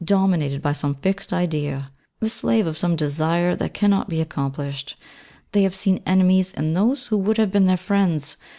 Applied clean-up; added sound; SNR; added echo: none; none; none; none.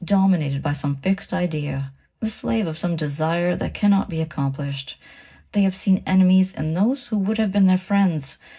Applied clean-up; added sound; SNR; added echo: none; none; none; reverberation time 0.4 s.